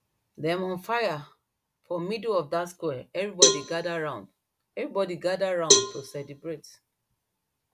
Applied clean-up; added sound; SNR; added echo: none; Cowbell; -3 dB; none.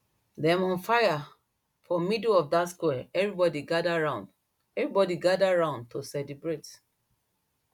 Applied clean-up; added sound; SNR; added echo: none; none; none; none.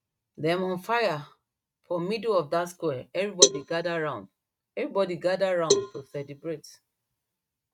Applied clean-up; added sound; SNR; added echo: neural mask model RNNoise.